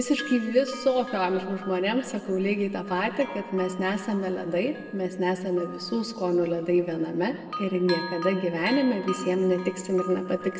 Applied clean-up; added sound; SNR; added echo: none; Bell; 15 dB; reverberation time 1.6 s.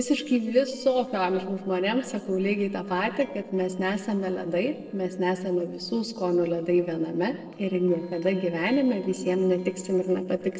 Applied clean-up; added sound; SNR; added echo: neural separator model SepFormer DNS4.